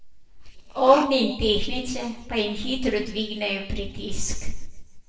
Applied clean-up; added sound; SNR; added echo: neural separator model SepFormer DNS4.